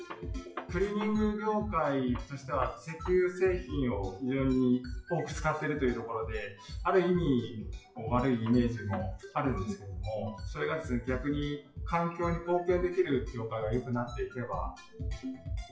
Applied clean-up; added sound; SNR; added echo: classical method WPE with log-MMSE.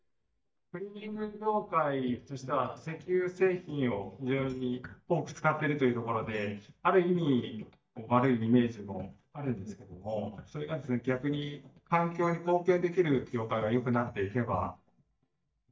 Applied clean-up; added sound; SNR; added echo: neural mask model DeepFilterNet 3.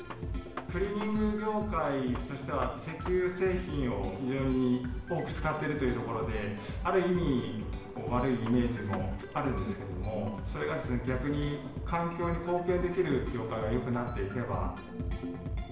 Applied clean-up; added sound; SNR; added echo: none; Gunshot, gunfire; 16 dB; reverberation time 0.8 s.